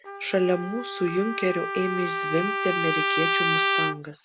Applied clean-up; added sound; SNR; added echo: none; Trumpet; 0 dB; none.